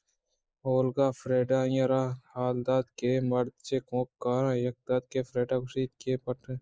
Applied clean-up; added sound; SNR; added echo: neural mask model Resemble Enhance denoiser.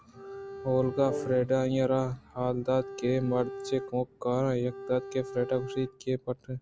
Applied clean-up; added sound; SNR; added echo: none; Bowed string instrument + Brass instrument; 12 dB; none.